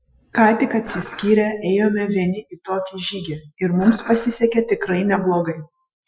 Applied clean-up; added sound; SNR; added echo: classical method Wiener filter.